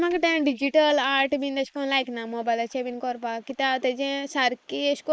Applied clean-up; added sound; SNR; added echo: neural mask model Resemble Enhance denoiser.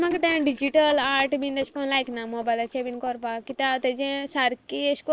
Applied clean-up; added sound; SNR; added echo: neural separator model SepFormer DNS4.